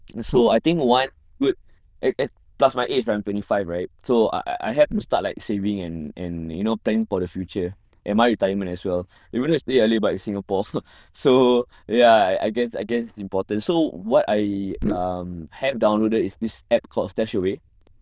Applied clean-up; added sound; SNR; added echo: neural diffusion model UNIVERSE++.